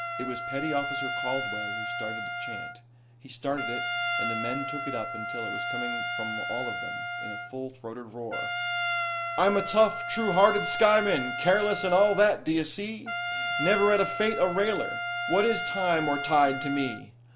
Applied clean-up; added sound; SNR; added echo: none; Trumpet; 4 dB; none.